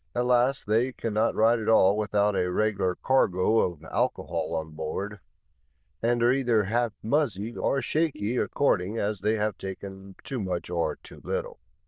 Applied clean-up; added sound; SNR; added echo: neural diffusion model UNIVERSE++.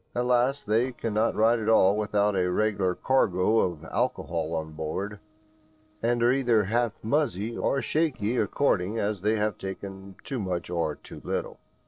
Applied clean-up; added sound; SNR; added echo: neural separator model SepFormer DNS4.